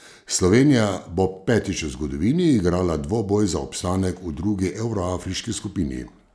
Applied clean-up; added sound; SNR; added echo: none; none; none; none.